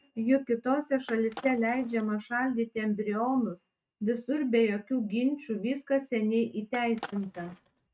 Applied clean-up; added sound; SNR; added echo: neural mask model RNNoise.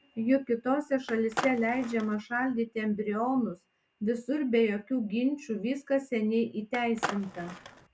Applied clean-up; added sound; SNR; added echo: none; Skateboard; 9 dB; none.